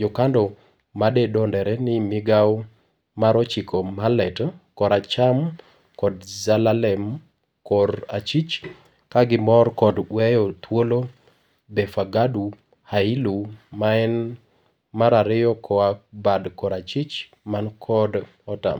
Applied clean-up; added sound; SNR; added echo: none; none; none; none.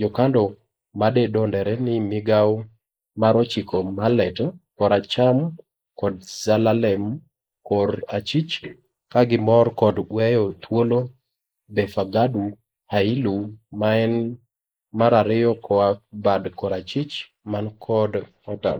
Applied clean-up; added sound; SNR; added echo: neural mask model Resemble Enhance denoiser.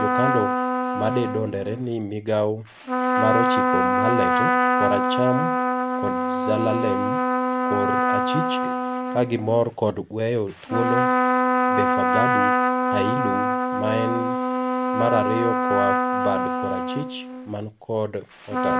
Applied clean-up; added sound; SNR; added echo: none; Trumpet; -4 dB; none.